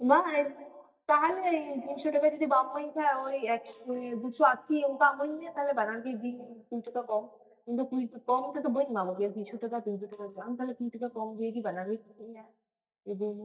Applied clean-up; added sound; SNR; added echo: neural mask model DeepFilterNet 3.